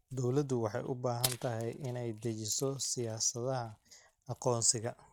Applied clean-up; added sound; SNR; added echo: neural mask model RNNoise.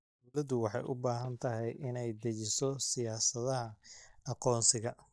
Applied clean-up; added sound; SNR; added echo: neural mask model DeepFilterNet 3.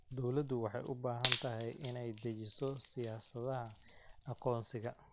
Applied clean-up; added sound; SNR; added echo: none; Wood; -3 dB; none.